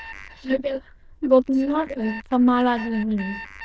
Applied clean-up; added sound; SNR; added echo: neural diffusion model UNIVERSE++.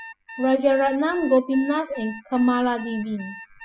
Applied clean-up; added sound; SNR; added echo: classical method spectral subtraction.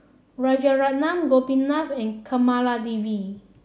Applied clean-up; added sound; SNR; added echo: none; none; none; none.